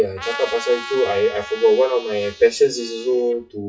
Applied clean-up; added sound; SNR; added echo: classical method WPE with log-MMSE.